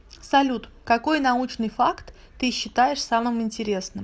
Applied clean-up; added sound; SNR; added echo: none; none; none; none.